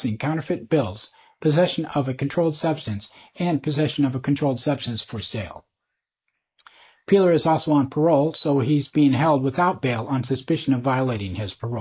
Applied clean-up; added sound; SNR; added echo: neural mask model Resemble Enhance denoiser.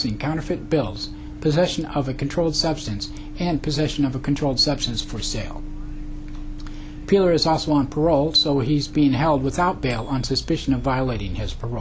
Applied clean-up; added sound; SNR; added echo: none; Microwave oven; 18 dB; none.